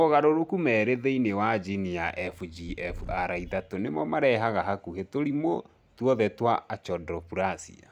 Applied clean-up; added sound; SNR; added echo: none; Purr; 16 dB; none.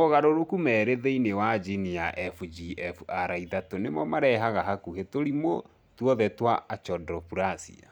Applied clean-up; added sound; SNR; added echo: none; none; none; none.